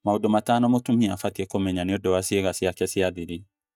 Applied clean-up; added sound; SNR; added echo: neural mask model DeepFilterNet 3.